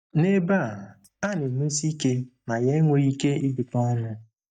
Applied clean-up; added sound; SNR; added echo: neural mask model DeepFilterNet 3.